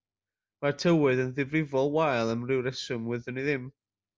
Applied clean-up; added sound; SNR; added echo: none; none; none; none.